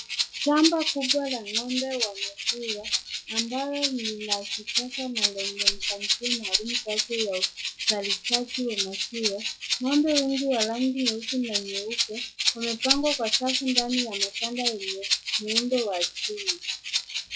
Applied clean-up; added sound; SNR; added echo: classical method log-MMSE.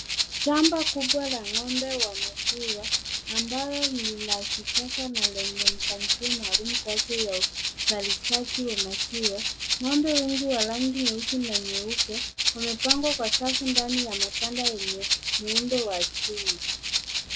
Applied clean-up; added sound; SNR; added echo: none; Rattle (instrument); -3 dB; none.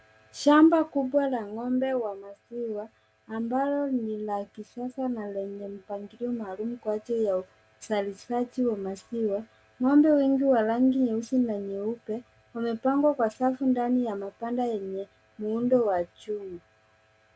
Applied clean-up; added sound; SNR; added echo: none; none; none; none.